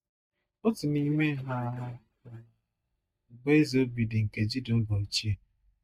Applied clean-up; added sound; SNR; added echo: neural mask model DeepFilterNet 3.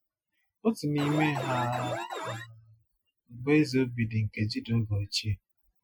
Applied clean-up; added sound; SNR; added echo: classical method Wiener filter.